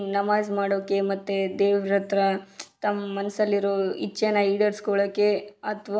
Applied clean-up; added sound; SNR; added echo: none; none; none; none.